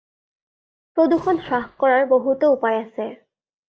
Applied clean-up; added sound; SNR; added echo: neural mask model DeepFilterNet 3.